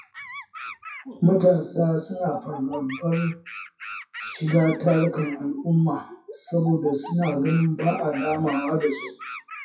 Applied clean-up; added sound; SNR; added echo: classical method WPE with log-MMSE.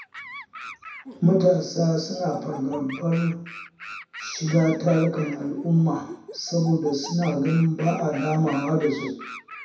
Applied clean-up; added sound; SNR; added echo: none; Animal; 16 dB; reverberation time 0.6 s.